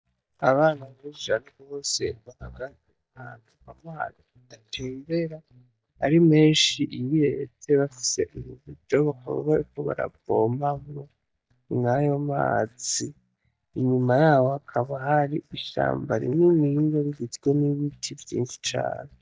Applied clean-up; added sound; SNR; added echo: neural mask model DeepFilterNet 3.